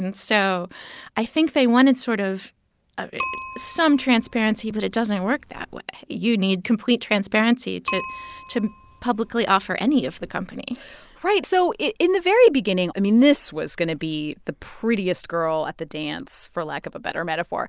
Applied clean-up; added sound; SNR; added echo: none; Bicycle; 14 dB; none.